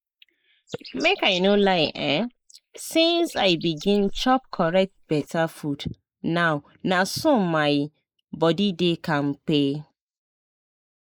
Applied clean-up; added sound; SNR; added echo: neural mask model Resemble Enhance denoiser.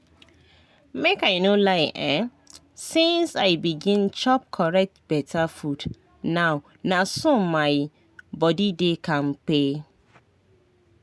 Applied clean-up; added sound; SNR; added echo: none; none; none; none.